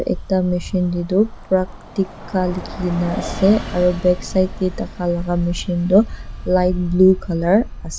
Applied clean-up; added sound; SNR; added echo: none; Bus; 10 dB; none.